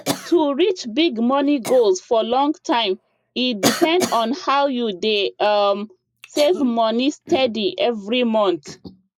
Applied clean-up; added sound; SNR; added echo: neural mask model Resemble Enhance denoiser.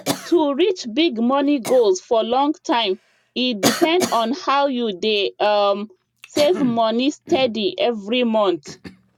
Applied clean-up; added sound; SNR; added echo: none; Cough; 12 dB; none.